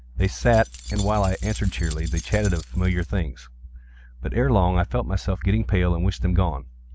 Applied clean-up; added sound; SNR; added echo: none; Keys jangling; 18 dB; none.